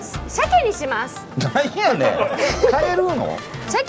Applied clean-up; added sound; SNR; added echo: none; none; none; none.